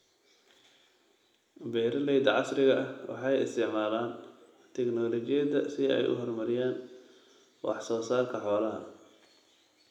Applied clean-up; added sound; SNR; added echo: none; none; none; reverberation time 0.7 s.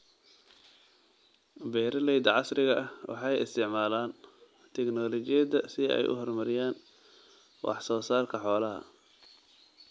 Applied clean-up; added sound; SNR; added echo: none; none; none; none.